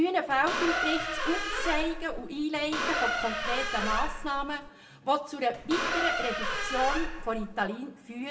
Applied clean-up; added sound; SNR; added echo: none; Squeak; 1 dB; reverberation time 0.5 s.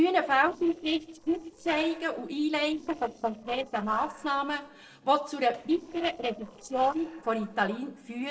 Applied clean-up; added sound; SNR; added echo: neural separator model SepFormer DNS4.